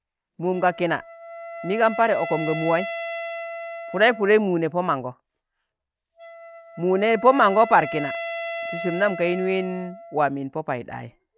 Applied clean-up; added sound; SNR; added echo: none; Wind instrument, woodwind instrument; 11 dB; none.